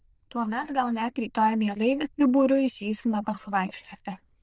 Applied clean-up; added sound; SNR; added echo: neural diffusion model UNIVERSE++.